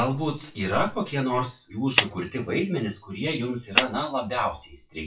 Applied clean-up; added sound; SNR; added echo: classical method WPE with log-MMSE.